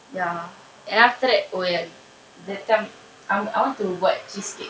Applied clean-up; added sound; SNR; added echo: none; none; none; none.